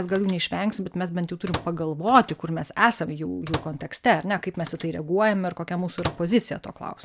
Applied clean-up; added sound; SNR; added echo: none; Microwave oven; 13 dB; none.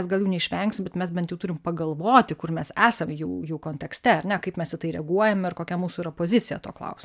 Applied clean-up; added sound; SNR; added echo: none; none; none; none.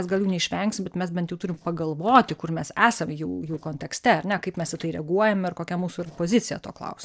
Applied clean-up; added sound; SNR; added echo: neural separator model SepFormer DNS4.